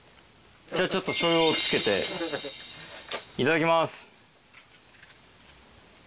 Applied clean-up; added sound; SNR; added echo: none; none; none; none.